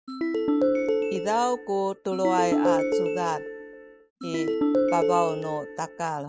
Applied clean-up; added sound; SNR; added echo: none; Ringtone; -2 dB; none.